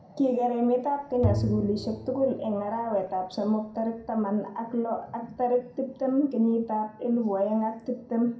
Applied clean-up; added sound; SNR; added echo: none; Bowed string instrument; 7 dB; reverberation time 0.4 s.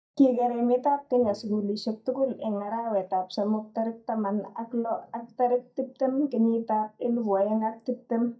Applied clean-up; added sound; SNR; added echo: neural mask model DeepFilterNet 3.